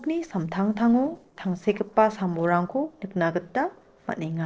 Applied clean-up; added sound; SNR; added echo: neural separator model SepFormer DNS4.